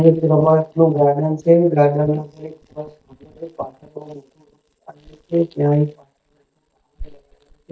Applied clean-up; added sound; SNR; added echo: neural mask model DeepFilterNet 3.